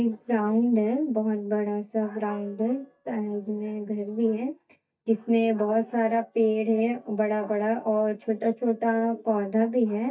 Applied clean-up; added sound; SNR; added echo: neural mask model DeepFilterNet 3.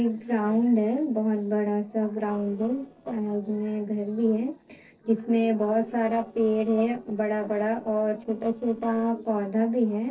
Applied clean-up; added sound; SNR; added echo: neural separator model SepFormer DNS4.